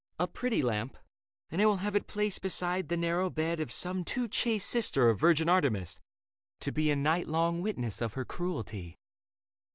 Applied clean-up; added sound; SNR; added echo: none; none; none; none.